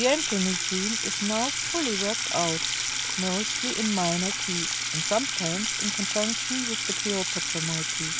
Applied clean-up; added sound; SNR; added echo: none; Sink (filling or washing) / Water tap, faucet; -2 dB; none.